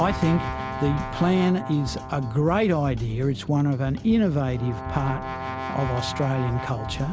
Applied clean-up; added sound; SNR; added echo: none; Brass instrument; 11 dB; none.